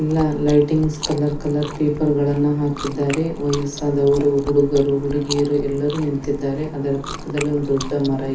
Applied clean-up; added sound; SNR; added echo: none; Chewing, mastication; 13 dB; reverberation time 0.4 s.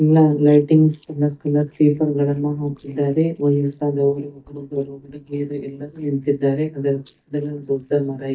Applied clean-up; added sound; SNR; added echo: neural mask model DeepFilterNet 3.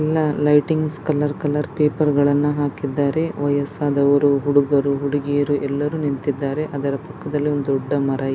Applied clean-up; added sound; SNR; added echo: none; none; none; none.